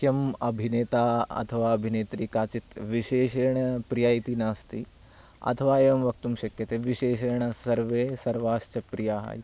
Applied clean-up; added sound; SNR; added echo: none; none; none; none.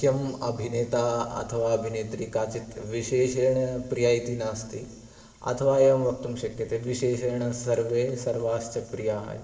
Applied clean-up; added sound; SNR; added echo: none; none; none; reverberation time 3.0 s.